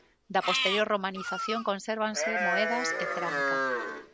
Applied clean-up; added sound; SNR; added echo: none; Livestock, farm animals, working animals; 0 dB; none.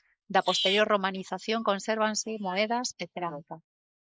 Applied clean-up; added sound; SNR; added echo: neural mask model Resemble Enhance denoiser.